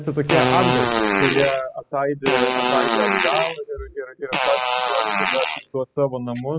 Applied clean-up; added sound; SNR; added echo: classical method spectral subtraction.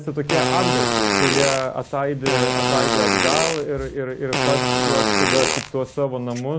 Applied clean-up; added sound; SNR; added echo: none; Fart; -2 dB; none.